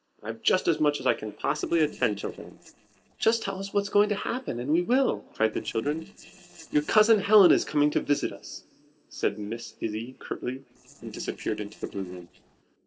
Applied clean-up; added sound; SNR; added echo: neural separator model SepFormer DNS4.